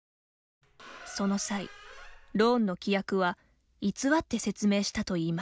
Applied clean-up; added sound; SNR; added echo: none; Squeak; 19 dB; none.